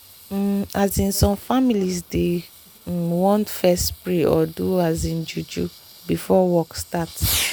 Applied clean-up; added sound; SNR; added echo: none; Fireworks; 13 dB; none.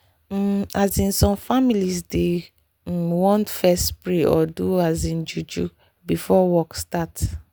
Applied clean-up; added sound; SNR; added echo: none; none; none; none.